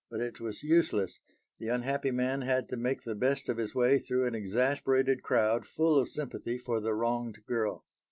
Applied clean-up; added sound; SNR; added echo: none; Cricket; 15 dB; none.